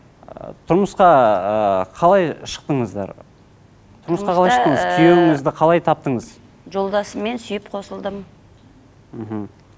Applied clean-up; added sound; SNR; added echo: none; none; none; none.